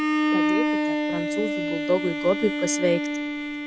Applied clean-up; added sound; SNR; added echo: none; Bowed string instrument; -3 dB; none.